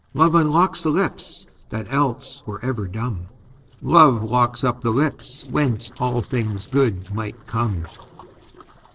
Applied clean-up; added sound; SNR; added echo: neural separator model SepFormer DNS4.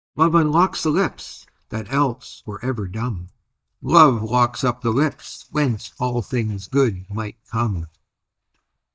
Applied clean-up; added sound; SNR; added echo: neural mask model DeepFilterNet 3.